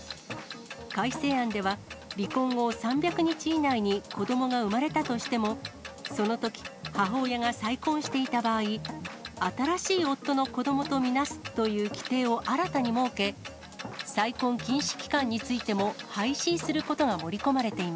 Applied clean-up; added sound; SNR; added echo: none; Clock; 14 dB; none.